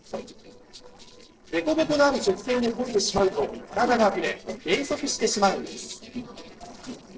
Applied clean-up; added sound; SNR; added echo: neural separator model SepFormer DNS4.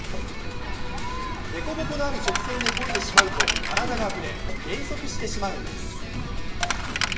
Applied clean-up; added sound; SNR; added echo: none; Coin (dropping); -4 dB; reverberation time 0.8 s.